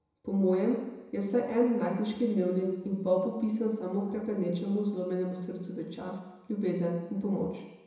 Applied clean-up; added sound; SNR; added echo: none; none; none; reverberation time 1.0 s.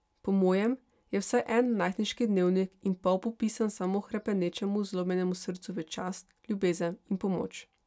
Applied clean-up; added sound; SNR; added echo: none; none; none; none.